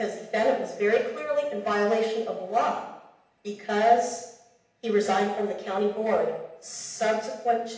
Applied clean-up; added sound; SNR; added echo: none; none; none; reverberation time 0.8 s.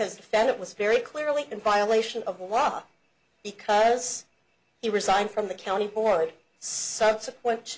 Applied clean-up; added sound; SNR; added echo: none; none; none; none.